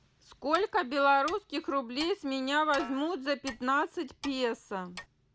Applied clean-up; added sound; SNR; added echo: none; Clock + Snare drum; 18 dB; none.